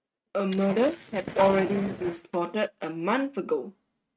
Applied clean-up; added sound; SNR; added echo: neural mask model RNNoise.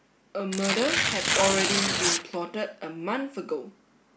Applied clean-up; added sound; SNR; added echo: none; Tearing; -4 dB; none.